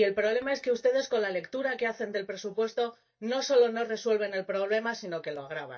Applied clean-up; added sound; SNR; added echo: neural mask model DeepFilterNet 3.